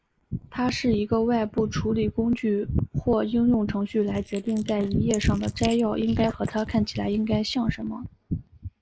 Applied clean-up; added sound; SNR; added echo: neural mask model Resemble Enhance denoiser.